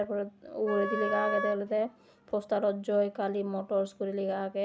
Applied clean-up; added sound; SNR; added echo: none; Wind instrument, woodwind instrument; 4 dB; none.